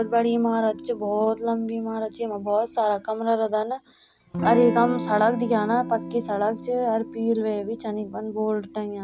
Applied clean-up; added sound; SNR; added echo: none; Electric guitar / Strum; 11 dB; none.